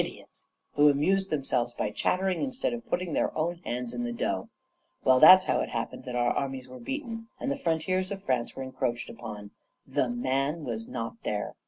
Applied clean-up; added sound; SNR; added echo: none; none; none; none.